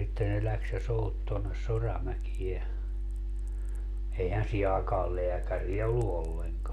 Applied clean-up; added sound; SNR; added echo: none; none; none; none.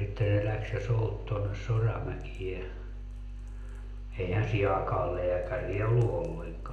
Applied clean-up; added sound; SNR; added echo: none; none; none; reverberation time 0.8 s.